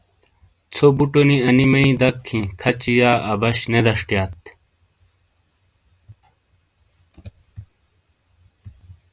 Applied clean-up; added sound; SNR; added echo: none; none; none; none.